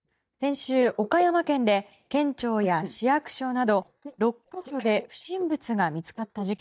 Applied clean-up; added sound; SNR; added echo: neural mask model DeepFilterNet 3.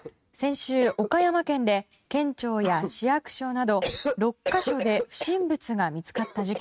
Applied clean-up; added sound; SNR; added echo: neural mask model RNNoise.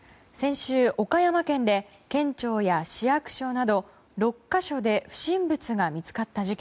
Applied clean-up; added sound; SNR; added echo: none; none; none; none.